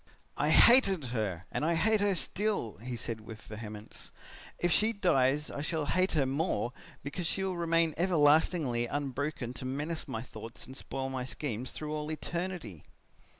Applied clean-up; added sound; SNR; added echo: none; none; none; none.